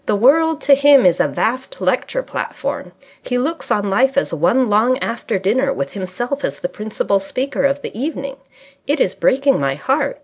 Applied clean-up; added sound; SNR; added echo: none; none; none; none.